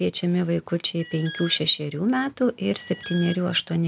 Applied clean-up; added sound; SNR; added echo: none; Alarm; 16 dB; none.